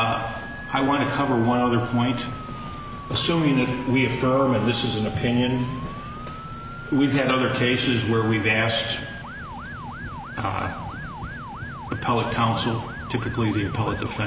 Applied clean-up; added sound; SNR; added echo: none; Motor vehicle (road) / Siren; 14 dB; none.